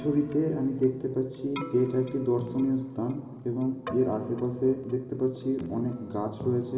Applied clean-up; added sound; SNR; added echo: none; Keyboard (musical); 14 dB; reverberation time 2.1 s.